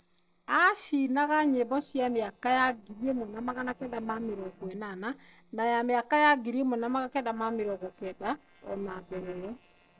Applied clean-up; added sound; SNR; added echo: neural separator model SepFormer DNS4.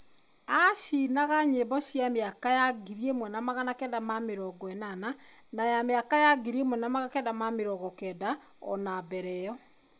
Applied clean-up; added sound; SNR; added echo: none; none; none; none.